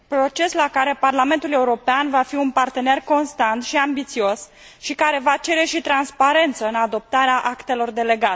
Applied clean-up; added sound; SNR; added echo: none; none; none; none.